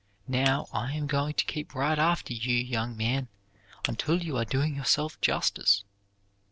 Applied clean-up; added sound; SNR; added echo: neural separator model SepFormer DNS4.